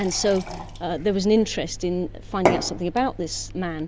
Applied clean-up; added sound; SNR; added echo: none; Fill (with liquid) / Glass / Water; 6 dB; none.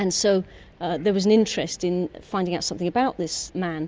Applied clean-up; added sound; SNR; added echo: none; none; none; none.